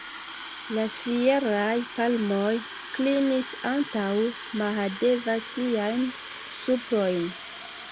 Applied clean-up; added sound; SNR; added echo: none; Fill (with liquid) / Water tap, faucet; 9 dB; none.